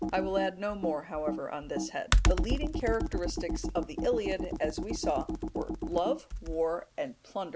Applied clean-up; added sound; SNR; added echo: none; Computer keyboard; -1 dB; none.